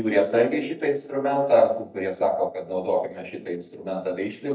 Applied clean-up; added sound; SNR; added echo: neural mask model DeepFilterNet 3.